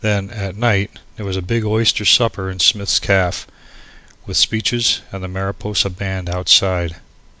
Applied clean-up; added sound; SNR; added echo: none; none; none; none.